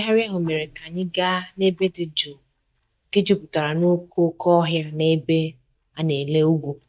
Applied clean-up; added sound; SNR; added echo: neural mask model DeepFilterNet 3.